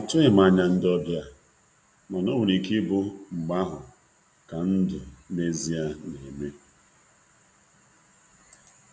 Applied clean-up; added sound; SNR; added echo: none; none; none; none.